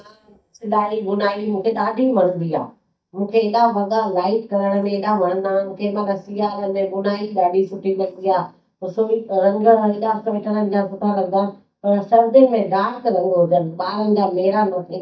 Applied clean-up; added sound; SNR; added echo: neural mask model DeepFilterNet 3.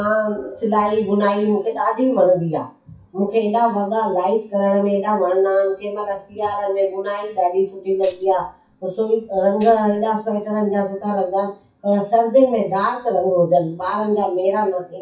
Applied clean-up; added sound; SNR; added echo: classical method WPE with log-MMSE.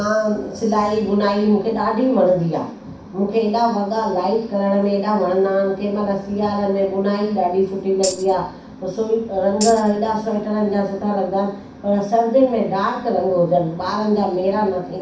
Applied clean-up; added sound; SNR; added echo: none; Tambourine; 10 dB; reverberation time 0.6 s.